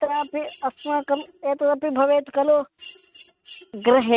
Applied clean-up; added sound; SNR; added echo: neural mask model RNNoise.